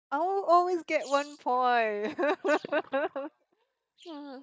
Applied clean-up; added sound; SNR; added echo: neural mask model DeepFilterNet 3.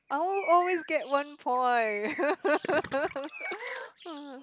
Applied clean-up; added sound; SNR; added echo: none; Gurgling + Bird; 13 dB; none.